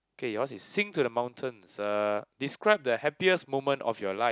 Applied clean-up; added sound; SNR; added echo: none; none; none; none.